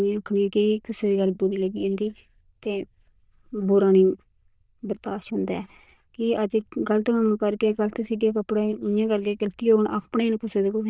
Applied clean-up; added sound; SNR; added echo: neural diffusion model UNIVERSE++.